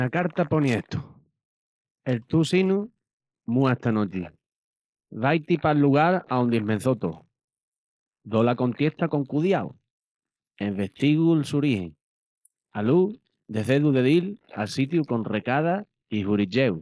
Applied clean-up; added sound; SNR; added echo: neural mask model Resemble Enhance denoiser.